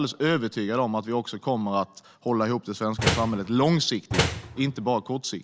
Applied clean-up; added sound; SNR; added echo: none; Slam; 3 dB; none.